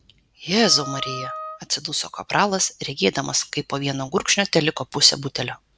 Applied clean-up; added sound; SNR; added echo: none; Wind instrument, woodwind instrument; 12 dB; none.